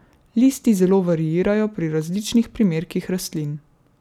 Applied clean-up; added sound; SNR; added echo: none; none; none; none.